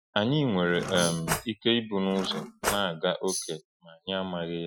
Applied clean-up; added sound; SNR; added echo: classical method Wiener filter.